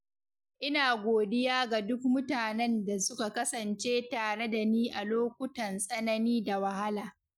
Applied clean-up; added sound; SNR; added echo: none; none; none; none.